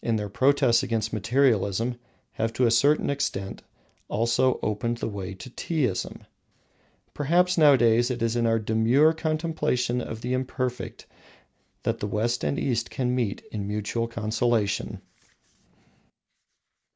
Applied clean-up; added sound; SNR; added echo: none; none; none; none.